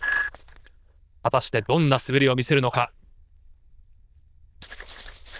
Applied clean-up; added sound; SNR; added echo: neural diffusion model UNIVERSE++.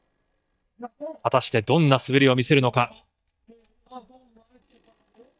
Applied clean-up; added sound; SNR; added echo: neural mask model DeepFilterNet 3.